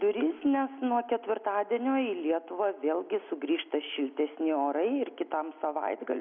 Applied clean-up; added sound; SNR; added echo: none; none; none; none.